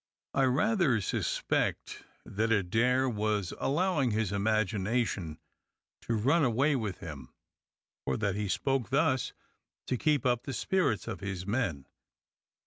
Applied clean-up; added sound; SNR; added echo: none; none; none; none.